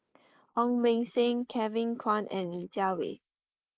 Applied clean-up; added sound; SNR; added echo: neural mask model Resemble Enhance denoiser.